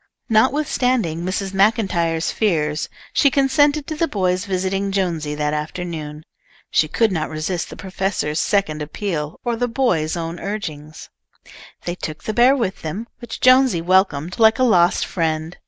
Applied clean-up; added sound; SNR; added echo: none; none; none; none.